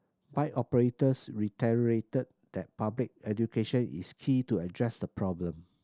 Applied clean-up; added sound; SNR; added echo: none; none; none; none.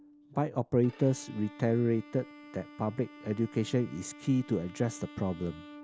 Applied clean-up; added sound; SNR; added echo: none; Bowed string instrument; 19 dB; none.